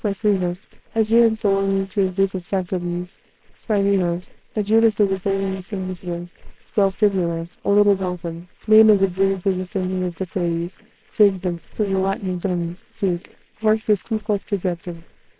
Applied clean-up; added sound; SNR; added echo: neural separator model SepFormer WHAMR!.